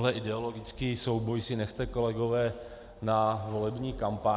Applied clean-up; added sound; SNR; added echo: none; none; none; none.